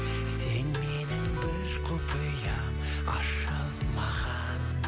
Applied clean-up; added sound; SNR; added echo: none; Alarm + Acoustic guitar; 16 dB; none.